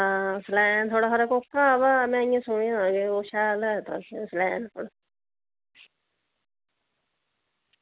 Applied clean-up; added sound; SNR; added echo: none; none; none; none.